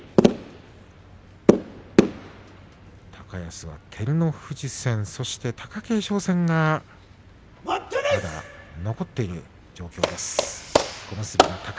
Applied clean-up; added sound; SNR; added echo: none; none; none; none.